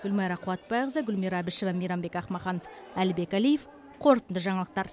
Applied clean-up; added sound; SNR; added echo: none; none; none; none.